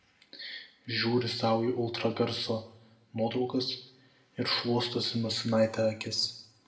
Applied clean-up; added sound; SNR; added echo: none; none; none; reverberation time 0.6 s.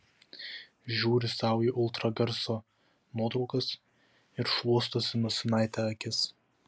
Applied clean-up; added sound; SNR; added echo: none; none; none; none.